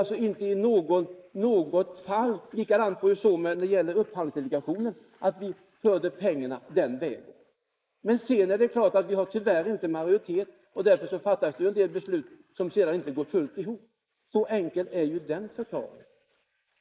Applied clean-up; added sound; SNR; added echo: neural mask model Resemble Enhance denoiser.